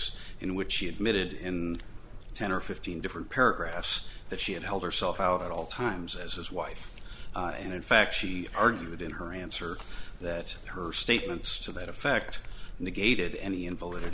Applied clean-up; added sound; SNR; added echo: none; Cowbell; 17 dB; none.